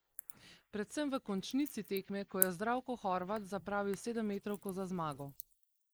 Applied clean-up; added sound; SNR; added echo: neural mask model Resemble Enhance denoiser.